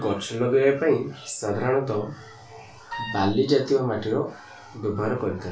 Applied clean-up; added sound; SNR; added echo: none; Wind instrument, woodwind instrument; 10 dB; reverberation time 0.2 s.